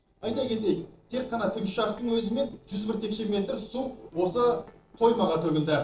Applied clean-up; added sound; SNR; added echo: neural separator model SepFormer DNS4.